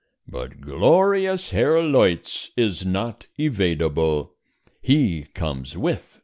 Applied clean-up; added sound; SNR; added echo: none; none; none; none.